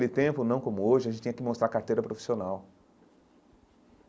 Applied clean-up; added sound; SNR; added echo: none; none; none; none.